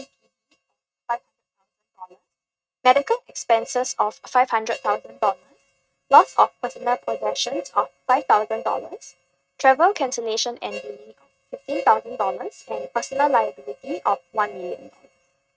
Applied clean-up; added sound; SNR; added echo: neural mask model RNNoise.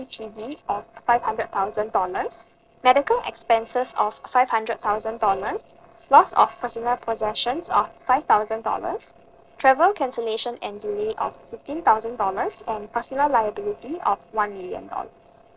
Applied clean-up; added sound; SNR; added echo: neural separator model SepFormer DNS4.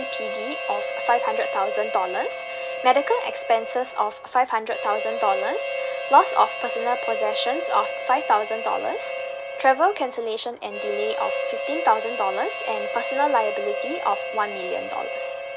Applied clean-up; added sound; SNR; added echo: none; Harmonica; 4 dB; none.